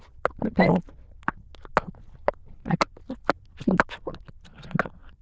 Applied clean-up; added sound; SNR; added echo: neural diffusion model UNIVERSE++.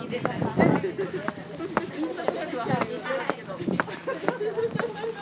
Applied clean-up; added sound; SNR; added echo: none; Walk, footsteps; -2 dB; none.